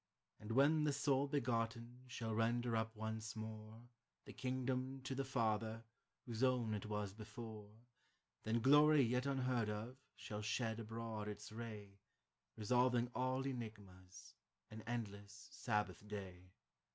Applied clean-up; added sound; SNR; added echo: none; none; none; none.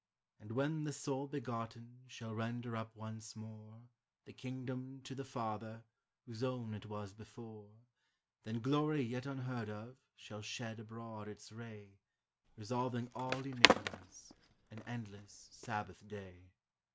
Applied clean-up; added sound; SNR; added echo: none; Skateboard; -5 dB; none.